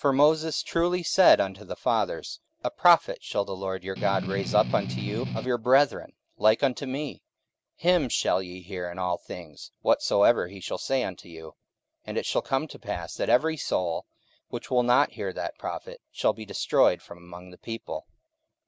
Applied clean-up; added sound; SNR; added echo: none; Strum; 6 dB; none.